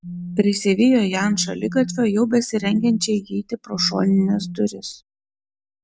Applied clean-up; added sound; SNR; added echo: none; Telephone; 13 dB; none.